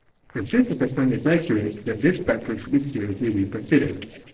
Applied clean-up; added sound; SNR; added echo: neural separator model SepFormer DNS4.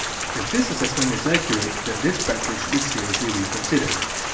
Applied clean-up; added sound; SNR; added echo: none; Rain; 1 dB; reverberation time 0.7 s.